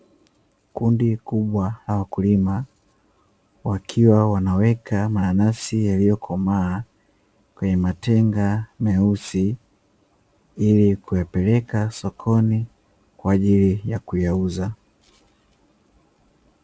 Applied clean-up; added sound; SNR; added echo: none; none; none; none.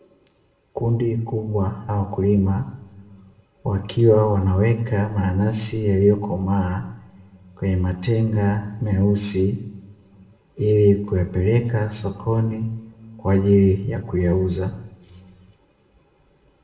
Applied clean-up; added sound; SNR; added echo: none; none; none; reverberation time 0.9 s.